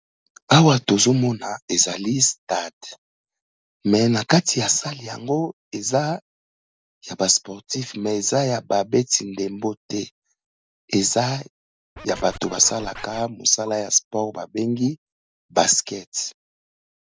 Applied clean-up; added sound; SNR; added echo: none; Scratching (performance technique); 16 dB; none.